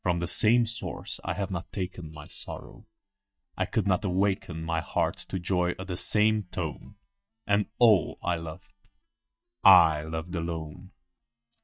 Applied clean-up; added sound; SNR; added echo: neural mask model DeepFilterNet 3.